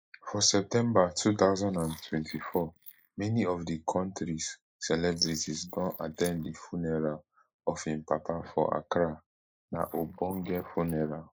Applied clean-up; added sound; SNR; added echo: neural mask model Resemble Enhance denoiser.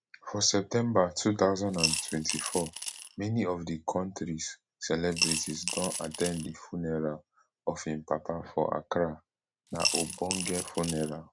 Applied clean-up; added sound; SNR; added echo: none; Coin (dropping) / Glass; 2 dB; none.